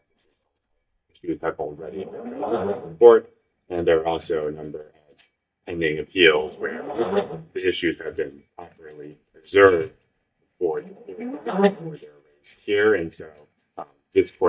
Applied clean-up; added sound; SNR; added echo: neural mask model DeepFilterNet 3.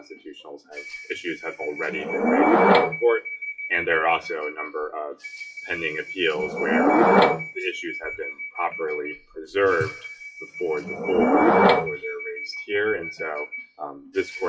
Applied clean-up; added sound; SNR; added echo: classical method WPE with log-MMSE.